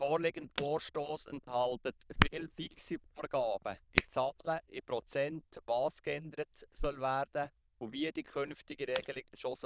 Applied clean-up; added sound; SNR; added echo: neural diffusion model UNIVERSE++.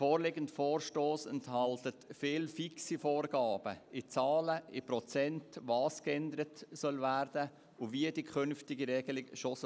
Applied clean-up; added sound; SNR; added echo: none; none; none; none.